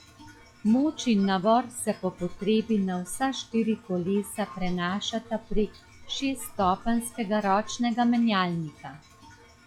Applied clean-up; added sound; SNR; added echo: classical method log-MMSE.